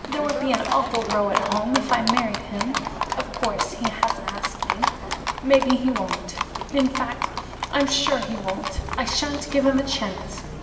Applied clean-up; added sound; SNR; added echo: none; Livestock, farm animals, working animals; 3 dB; reverberation time 2.2 s.